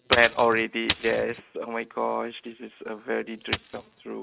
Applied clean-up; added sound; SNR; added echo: neural mask model RNNoise.